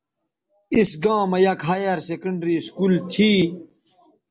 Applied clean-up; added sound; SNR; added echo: none; none; none; none.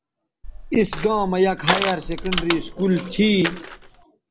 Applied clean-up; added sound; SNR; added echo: none; Crushing; 6 dB; none.